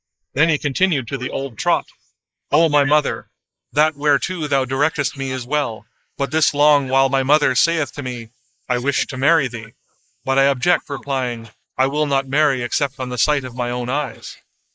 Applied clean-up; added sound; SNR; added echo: neural mask model Resemble Enhance denoiser.